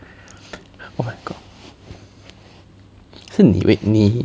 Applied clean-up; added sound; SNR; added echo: none; none; none; none.